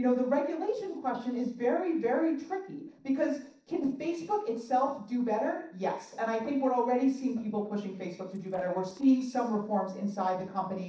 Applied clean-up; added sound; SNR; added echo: neural separator model SepFormer DNS4.